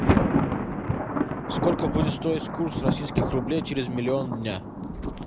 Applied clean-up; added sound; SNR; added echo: none; Thunder; -3 dB; none.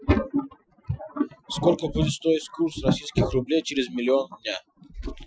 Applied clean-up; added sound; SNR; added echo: classical method Wiener filter.